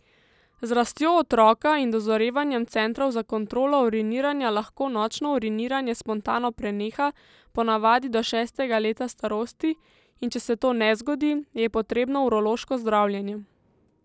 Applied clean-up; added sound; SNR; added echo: none; none; none; none.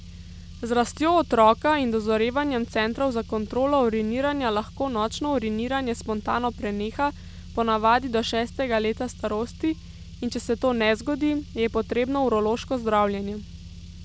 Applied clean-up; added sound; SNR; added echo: none; Car; 16 dB; none.